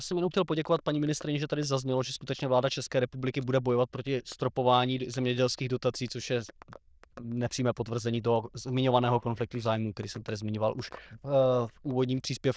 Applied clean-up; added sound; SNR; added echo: neural diffusion model UNIVERSE++.